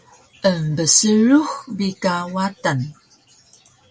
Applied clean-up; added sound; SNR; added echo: none; none; none; none.